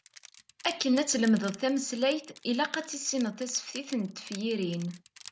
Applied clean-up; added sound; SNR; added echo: none; Crushing; 20 dB; none.